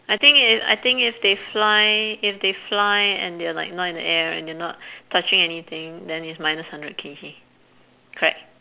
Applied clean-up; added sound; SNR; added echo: none; none; none; none.